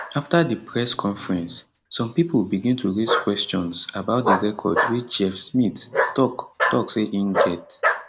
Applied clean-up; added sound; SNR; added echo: none; Bark; 4 dB; none.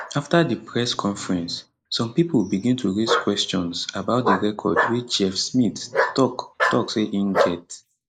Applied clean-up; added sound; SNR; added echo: neural mask model Resemble Enhance denoiser.